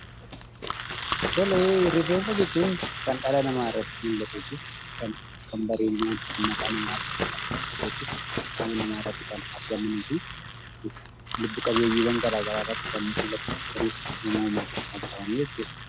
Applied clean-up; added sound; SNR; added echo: none; Engine + Run; 4 dB; none.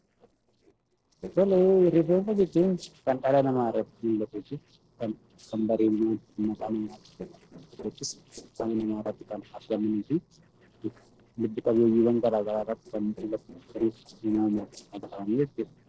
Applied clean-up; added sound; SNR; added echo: neural separator model SepFormer DNS4.